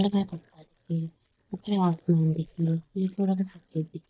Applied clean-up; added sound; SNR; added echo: neural mask model DeepFilterNet 3.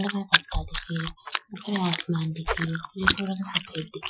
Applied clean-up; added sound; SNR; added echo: classical method Wiener filter.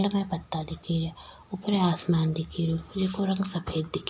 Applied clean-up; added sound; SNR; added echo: none; none; none; none.